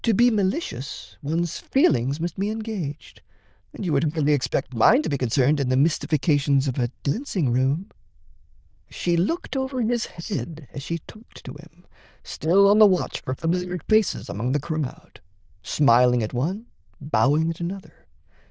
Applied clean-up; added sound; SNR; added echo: neural diffusion model UNIVERSE++.